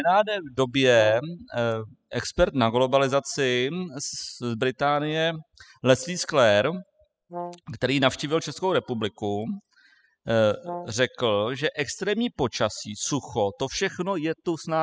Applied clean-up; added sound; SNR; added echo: classical method spectral subtraction.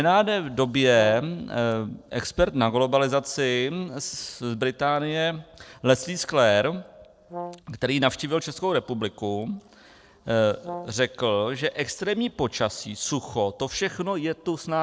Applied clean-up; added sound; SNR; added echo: neural separator model SepFormer DNS4.